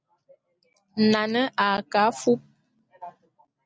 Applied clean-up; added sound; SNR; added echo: none; none; none; none.